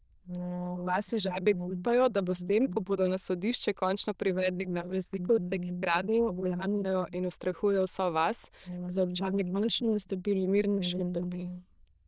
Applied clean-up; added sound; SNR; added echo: neural diffusion model UNIVERSE++.